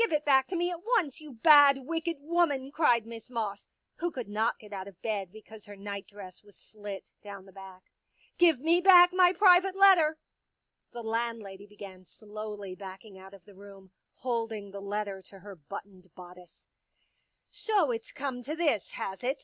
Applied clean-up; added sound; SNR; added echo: none; none; none; none.